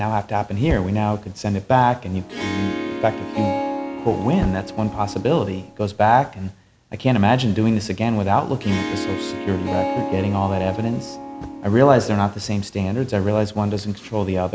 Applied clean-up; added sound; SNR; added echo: none; Harp; 8 dB; none.